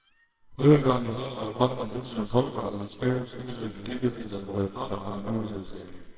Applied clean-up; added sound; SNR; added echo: neural separator model SepFormer WHAMR!.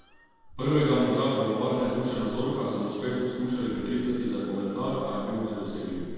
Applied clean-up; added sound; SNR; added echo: none; Meow; 18 dB; reverberation time 2.1 s.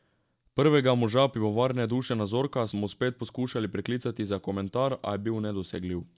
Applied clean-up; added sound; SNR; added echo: none; none; none; none.